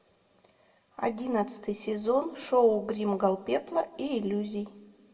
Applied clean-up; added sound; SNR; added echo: none; none; none; reverberation time 0.8 s.